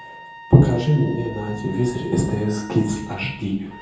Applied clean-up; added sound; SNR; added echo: none; Trumpet; 19 dB; reverberation time 0.7 s.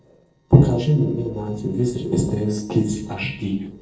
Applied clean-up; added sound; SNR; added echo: neural separator model SepFormer DNS4.